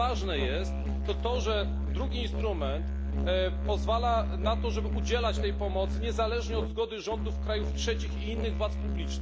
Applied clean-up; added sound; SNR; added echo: none; Musical instrument; -2 dB; none.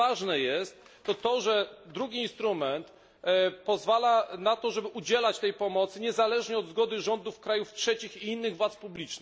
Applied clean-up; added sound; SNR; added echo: none; none; none; none.